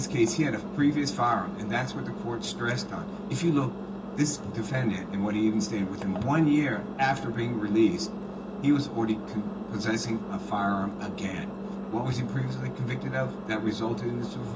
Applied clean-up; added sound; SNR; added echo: none; Engine; 7 dB; reverberation time 0.2 s.